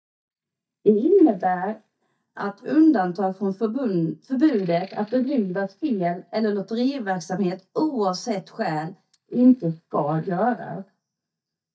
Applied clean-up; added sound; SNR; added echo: neural mask model DeepFilterNet 3.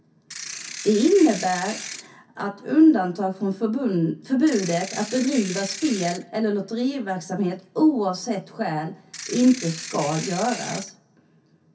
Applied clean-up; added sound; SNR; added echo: none; Ratchet, pawl / Percussion; 12 dB; reverberation time 0.3 s.